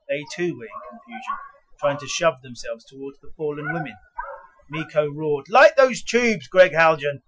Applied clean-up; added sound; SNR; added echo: classical method Wiener filter.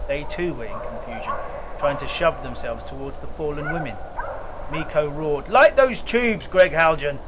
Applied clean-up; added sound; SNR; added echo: none; Dog; 7 dB; none.